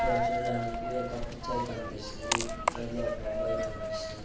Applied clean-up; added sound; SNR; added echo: none; Coin (dropping); -4 dB; reverberation time 0.9 s.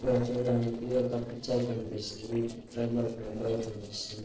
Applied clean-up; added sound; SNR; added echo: neural separator model SepFormer DNS4.